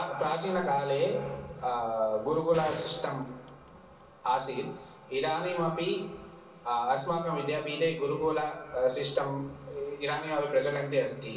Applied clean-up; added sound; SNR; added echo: none; Gunshot, gunfire; 15 dB; reverberation time 0.3 s.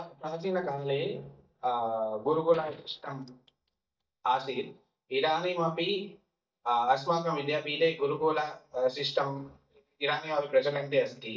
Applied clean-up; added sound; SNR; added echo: neural mask model DeepFilterNet 3.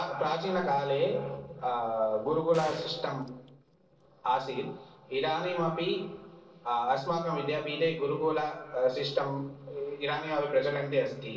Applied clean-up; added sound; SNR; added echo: neural separator model SepFormer DNS4.